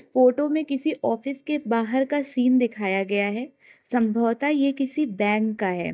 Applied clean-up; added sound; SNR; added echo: neural mask model DeepFilterNet 3.